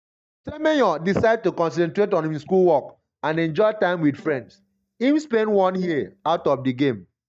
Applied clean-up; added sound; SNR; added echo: neural mask model DeepFilterNet 3.